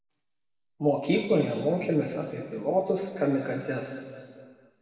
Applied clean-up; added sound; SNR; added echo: none; none; none; reverberation time 2.2 s.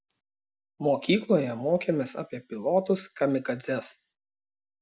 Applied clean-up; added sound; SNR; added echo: none; none; none; none.